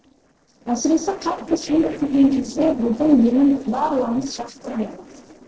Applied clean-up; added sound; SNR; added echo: neural separator model SepFormer DNS4.